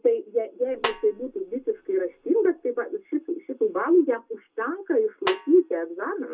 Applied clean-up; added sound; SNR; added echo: none; Snare drum; 10 dB; reverberation time 0.2 s.